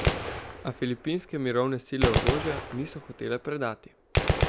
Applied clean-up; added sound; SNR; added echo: none; Gunshot, gunfire; -1 dB; none.